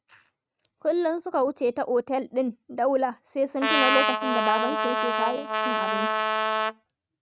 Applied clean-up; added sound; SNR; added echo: neural mask model RNNoise.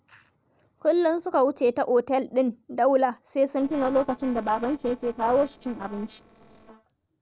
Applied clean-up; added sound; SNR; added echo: neural separator model SepFormer DNS4.